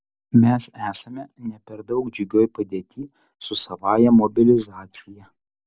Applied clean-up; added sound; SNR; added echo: none; none; none; none.